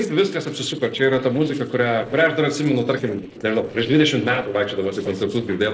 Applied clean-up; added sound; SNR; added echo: neural separator model SepFormer DNS4.